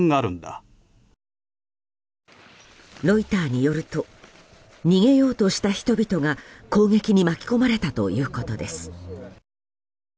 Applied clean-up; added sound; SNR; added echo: none; none; none; none.